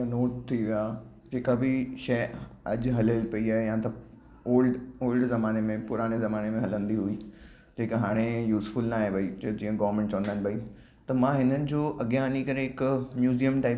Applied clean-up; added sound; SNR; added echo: none; none; none; none.